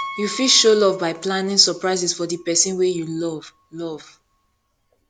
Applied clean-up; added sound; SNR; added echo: none; Piano; 19 dB; none.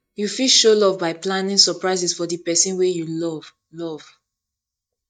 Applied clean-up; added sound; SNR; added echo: neural mask model DeepFilterNet 3.